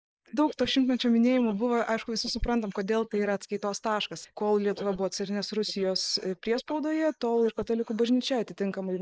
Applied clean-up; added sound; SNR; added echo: neural mask model Resemble Enhance denoiser.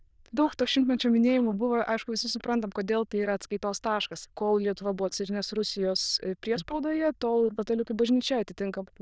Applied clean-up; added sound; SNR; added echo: neural diffusion model UNIVERSE++.